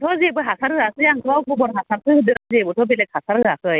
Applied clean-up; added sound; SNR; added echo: none; none; none; none.